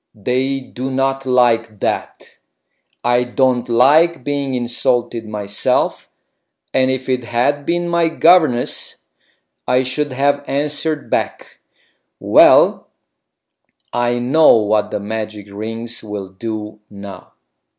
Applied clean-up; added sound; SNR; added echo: none; none; none; none.